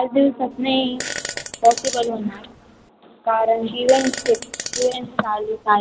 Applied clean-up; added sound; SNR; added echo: none; Fart; 12 dB; none.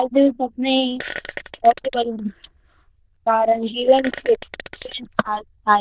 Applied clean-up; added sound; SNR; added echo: neural diffusion model UNIVERSE++.